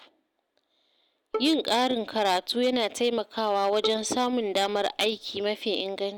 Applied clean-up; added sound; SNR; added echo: none; Bowed string instrument; 12 dB; none.